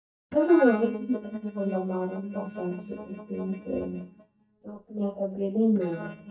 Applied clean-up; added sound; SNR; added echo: neural mask model DeepFilterNet 3.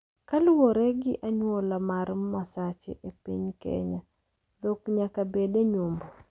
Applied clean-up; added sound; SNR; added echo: none; none; none; none.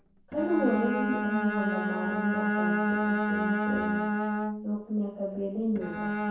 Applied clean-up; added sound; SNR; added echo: none; Bowed string instrument; -3 dB; reverberation time 0.6 s.